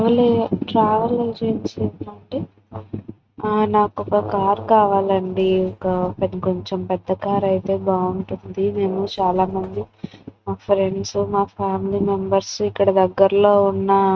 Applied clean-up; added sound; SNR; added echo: neural mask model RNNoise.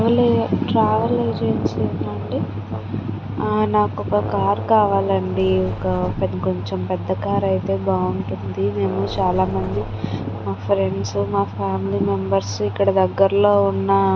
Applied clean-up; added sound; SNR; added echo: none; Brass instrument + Sliding door; 14 dB; none.